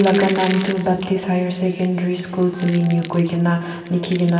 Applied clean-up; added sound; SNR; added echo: none; Crushing; 17 dB; reverberation time 2.4 s.